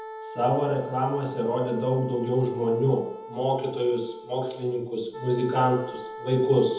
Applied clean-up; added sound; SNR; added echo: none; Wind instrument, woodwind instrument; 14 dB; reverberation time 1.0 s.